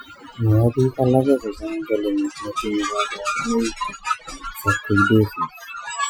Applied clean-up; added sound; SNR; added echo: classical method Wiener filter.